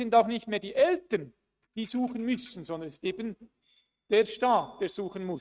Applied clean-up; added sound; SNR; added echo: neural mask model RNNoise.